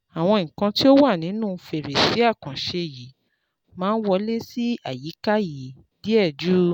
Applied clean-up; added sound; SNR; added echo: none; none; none; none.